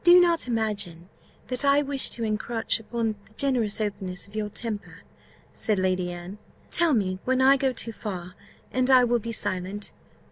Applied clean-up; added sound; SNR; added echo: none; none; none; none.